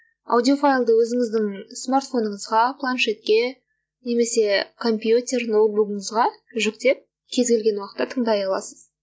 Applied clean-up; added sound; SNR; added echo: none; none; none; none.